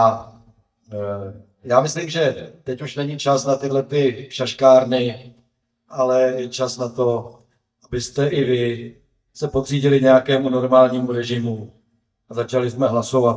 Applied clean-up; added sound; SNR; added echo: neural mask model DeepFilterNet 3.